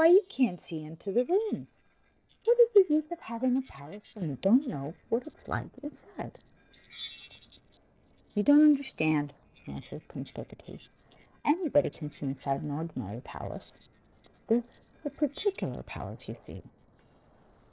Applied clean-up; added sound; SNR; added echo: neural separator model SepFormer DNS4.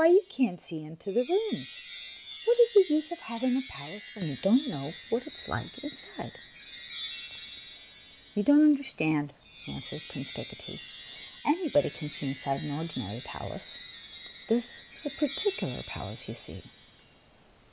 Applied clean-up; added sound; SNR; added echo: none; Wind chime; 15 dB; none.